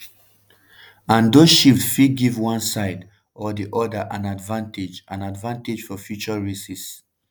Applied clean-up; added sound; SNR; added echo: none; none; none; none.